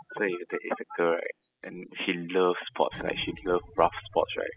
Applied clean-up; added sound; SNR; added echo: classical method spectral subtraction.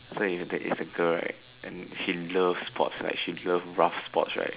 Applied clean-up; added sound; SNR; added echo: none; none; none; none.